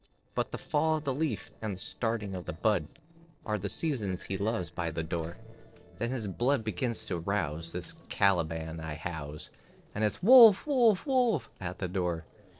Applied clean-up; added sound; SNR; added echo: neural separator model SepFormer DNS4.